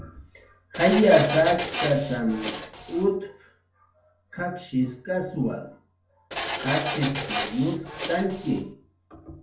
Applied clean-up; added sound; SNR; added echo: none; Printer; 3 dB; reverberation time 0.4 s.